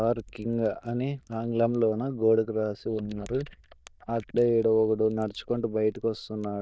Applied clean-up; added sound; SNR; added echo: neural diffusion model UNIVERSE++.